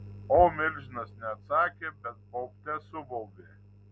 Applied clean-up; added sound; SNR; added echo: none; none; none; none.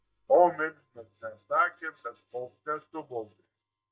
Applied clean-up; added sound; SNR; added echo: neural mask model DeepFilterNet 3.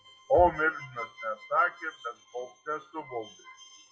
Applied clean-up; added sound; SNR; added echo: classical method WPE with log-MMSE.